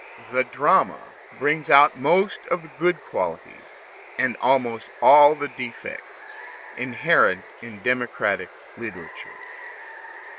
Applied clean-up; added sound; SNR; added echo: none; Water; 19 dB; none.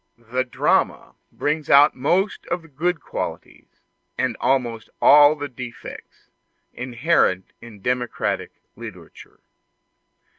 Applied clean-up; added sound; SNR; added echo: none; none; none; none.